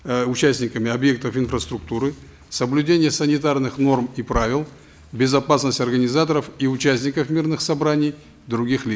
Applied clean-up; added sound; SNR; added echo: none; none; none; none.